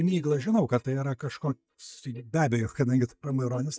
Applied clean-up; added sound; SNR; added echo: neural mask model DeepFilterNet 3.